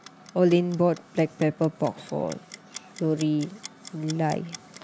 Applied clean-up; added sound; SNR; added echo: none; Clock; 19 dB; none.